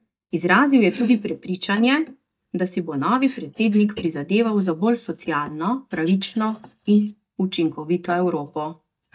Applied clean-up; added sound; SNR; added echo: neural mask model DeepFilterNet 3.